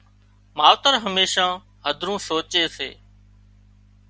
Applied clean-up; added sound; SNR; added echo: none; none; none; none.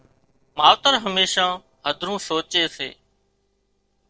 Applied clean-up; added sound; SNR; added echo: neural separator model SepFormer DNS4.